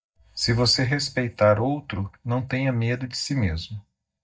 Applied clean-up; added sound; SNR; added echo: neural mask model DeepFilterNet 3.